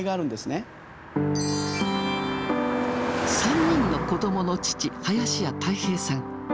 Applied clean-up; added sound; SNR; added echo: none; Car passing by; 7 dB; none.